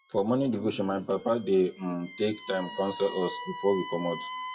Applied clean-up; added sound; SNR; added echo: classical method WPE with log-MMSE.